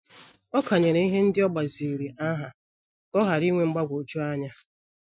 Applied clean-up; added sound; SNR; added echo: classical method Wiener filter.